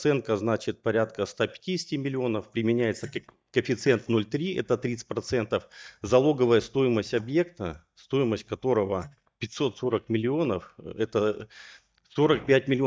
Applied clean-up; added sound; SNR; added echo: neural mask model DeepFilterNet 3.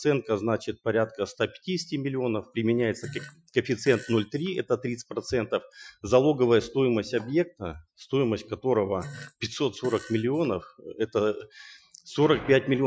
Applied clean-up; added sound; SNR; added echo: classical method Wiener filter.